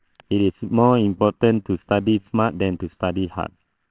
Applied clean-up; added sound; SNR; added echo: neural separator model SepFormer WHAMR!.